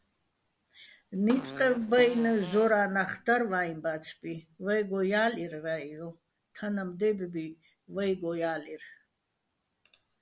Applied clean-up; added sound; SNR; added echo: none; Fart; 13 dB; none.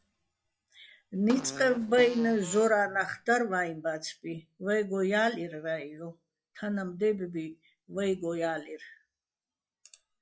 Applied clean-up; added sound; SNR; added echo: classical method log-MMSE.